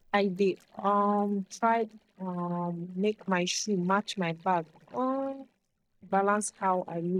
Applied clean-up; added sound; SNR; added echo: neural mask model DeepFilterNet 3.